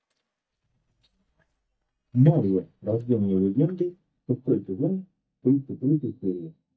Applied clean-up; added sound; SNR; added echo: neural mask model DeepFilterNet 3.